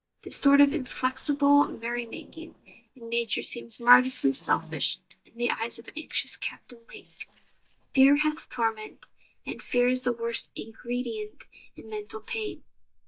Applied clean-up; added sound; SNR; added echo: neural mask model DeepFilterNet 3.